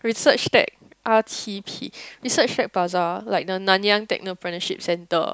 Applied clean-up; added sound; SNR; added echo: none; none; none; none.